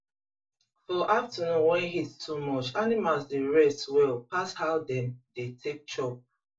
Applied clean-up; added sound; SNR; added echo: none; none; none; reverberation time 0.2 s.